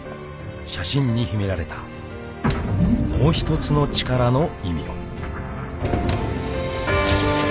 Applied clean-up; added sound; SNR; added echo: none; Slam; 17 dB; none.